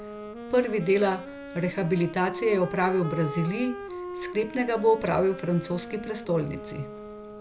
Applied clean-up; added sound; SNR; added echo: none; Wind instrument, woodwind instrument; 11 dB; none.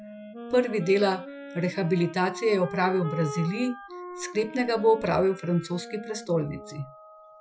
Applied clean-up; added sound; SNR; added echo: classical method Wiener filter.